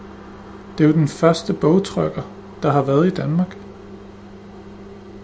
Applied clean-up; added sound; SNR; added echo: none; none; none; none.